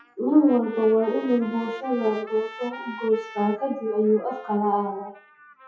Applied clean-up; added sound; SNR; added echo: classical method WPE with log-MMSE.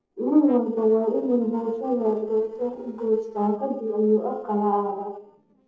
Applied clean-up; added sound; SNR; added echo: neural separator model SepFormer DNS4.